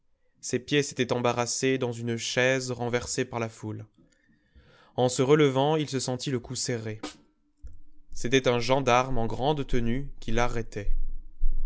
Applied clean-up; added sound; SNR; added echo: none; Snare drum; 19 dB; none.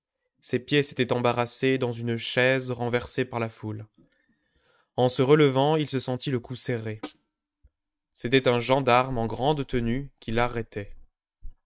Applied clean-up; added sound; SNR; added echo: neural mask model RNNoise.